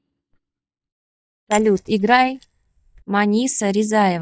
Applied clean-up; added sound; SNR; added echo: neural mask model DeepFilterNet 3.